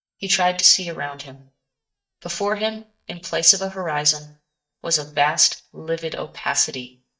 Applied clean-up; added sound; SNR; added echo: neural mask model DeepFilterNet 3.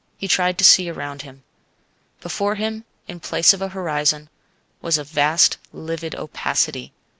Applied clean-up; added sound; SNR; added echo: none; none; none; none.